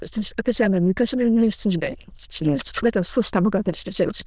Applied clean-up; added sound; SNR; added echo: neural diffusion model UNIVERSE++.